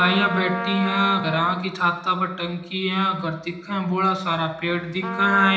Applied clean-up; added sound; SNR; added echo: none; Trumpet; 11 dB; reverberation time 0.9 s.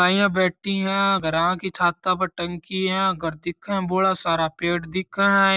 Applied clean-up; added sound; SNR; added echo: none; none; none; none.